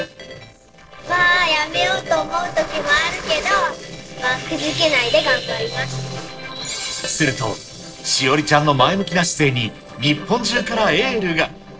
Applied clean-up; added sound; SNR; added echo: neural separator model SepFormer DNS4.